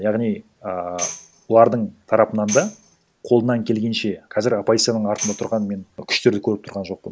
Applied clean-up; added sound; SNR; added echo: none; Tambourine; 14 dB; none.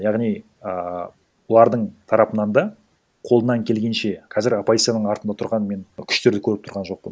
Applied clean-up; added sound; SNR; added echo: none; none; none; none.